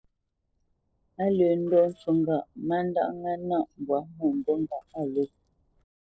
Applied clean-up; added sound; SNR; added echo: neural separator model SepFormer DNS4.